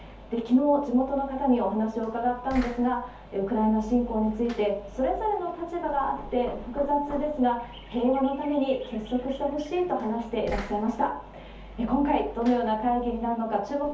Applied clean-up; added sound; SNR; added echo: none; Knock; 16 dB; reverberation time 0.5 s.